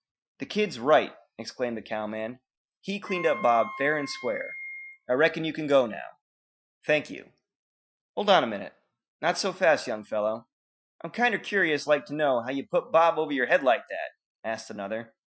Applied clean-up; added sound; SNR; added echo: classical method Wiener filter.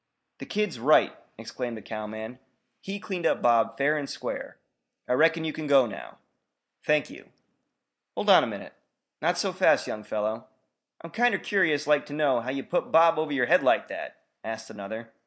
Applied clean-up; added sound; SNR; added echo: neural mask model Resemble Enhance denoiser.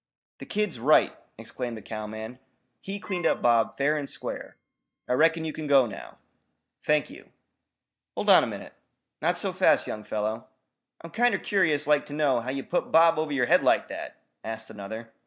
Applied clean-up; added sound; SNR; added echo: neural mask model DeepFilterNet 3.